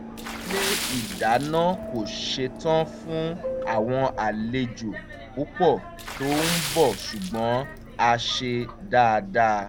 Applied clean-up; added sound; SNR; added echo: none; Subway, metro, underground + Water / Splash, splatter; 9 dB; none.